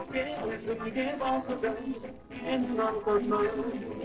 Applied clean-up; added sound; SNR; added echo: neural separator model SepFormer DNS4.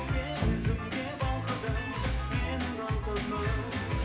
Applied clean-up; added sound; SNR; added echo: none; Bowed string instrument; 5 dB; reverberation time 0.4 s.